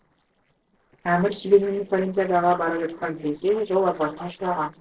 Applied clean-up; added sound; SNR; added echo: neural separator model SepFormer DNS4.